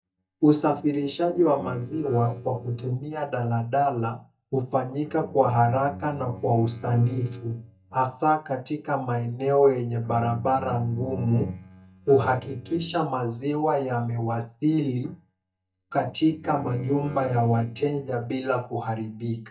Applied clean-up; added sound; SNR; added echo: neural mask model DeepFilterNet 3.